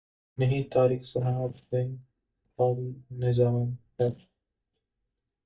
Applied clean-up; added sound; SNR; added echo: neural mask model DeepFilterNet 3.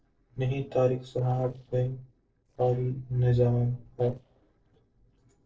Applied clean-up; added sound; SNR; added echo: neural separator model SepFormer DNS4.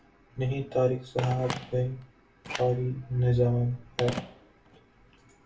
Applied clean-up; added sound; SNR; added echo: none; Telephone; 13 dB; reverberation time 0.3 s.